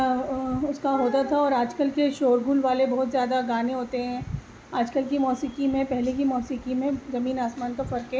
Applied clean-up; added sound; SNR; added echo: none; none; none; none.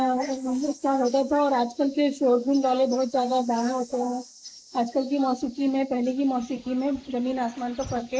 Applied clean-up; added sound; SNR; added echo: neural mask model Resemble Enhance denoiser.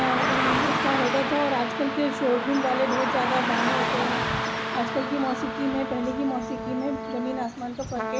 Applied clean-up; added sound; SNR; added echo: none; Car passing by / Traffic noise, roadway noise + Trumpet; 0 dB; none.